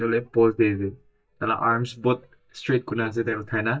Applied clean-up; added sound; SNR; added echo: neural mask model DeepFilterNet 3.